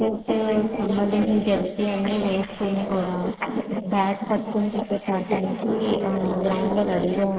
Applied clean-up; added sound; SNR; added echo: neural mask model Resemble Enhance denoiser.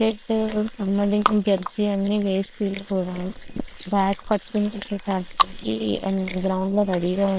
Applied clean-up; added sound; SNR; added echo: neural separator model SepFormer WHAM!.